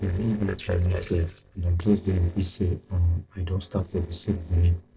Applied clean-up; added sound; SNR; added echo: neural separator model SepFormer DNS4.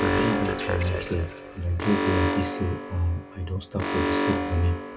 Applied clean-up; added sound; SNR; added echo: none; Alarm; 1 dB; none.